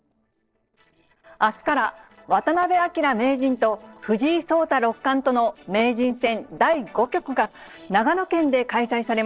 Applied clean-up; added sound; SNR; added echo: neural separator model SepFormer DNS4.